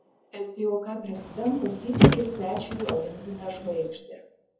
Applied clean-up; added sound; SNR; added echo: none; Car; -4 dB; reverberation time 0.7 s.